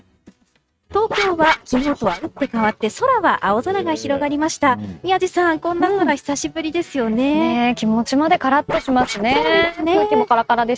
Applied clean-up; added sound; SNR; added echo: neural mask model RNNoise.